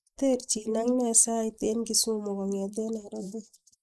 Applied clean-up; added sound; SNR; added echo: neural mask model Resemble Enhance denoiser.